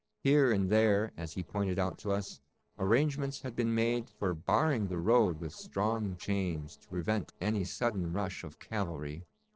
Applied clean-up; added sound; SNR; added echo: neural separator model SepFormer DNS4.